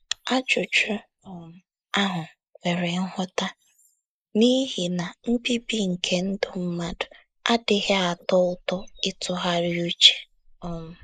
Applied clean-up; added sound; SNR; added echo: neural mask model Resemble Enhance denoiser.